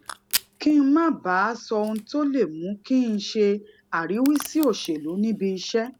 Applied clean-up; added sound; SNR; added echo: none; Packing tape, duct tape / Tearing; 15 dB; none.